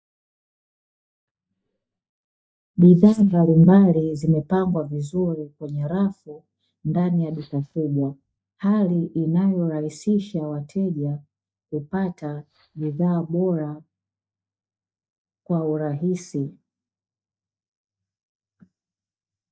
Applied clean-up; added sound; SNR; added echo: neural mask model DeepFilterNet 3.